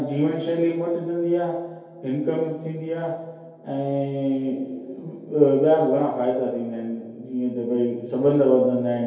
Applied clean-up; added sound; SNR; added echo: none; none; none; reverberation time 2.4 s.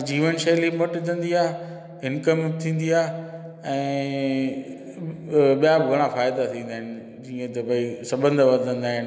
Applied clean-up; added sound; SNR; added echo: none; none; none; none.